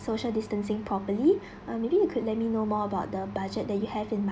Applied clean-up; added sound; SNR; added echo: none; none; none; none.